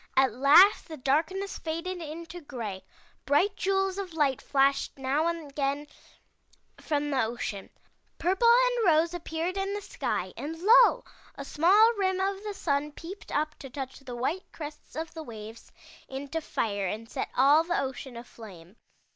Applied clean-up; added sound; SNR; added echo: none; none; none; none.